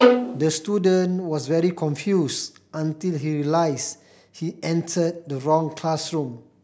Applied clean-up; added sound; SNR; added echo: none; Bowed string instrument; -5 dB; none.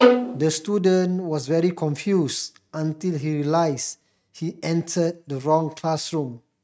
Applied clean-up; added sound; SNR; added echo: neural mask model RNNoise.